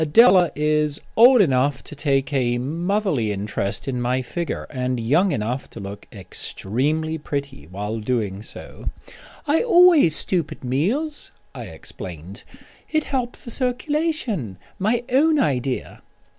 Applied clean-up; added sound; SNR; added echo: none; none; none; none.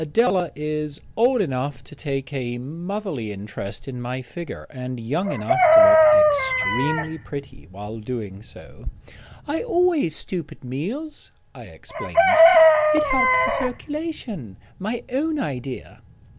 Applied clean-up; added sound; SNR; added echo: none; Chicken, rooster; -3 dB; none.